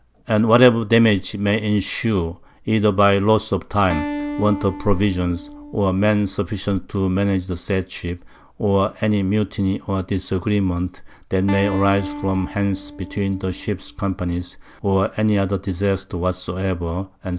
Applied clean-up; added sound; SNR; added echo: none; Acoustic guitar; 12 dB; none.